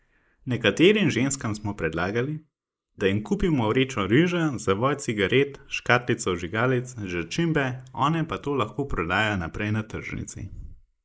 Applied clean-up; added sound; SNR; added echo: neural mask model Resemble Enhance denoiser.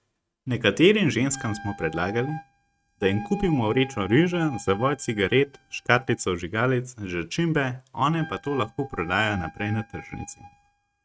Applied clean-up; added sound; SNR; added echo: neural mask model RNNoise.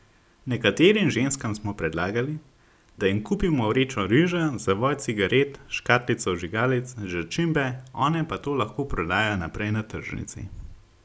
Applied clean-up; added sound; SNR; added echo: none; none; none; none.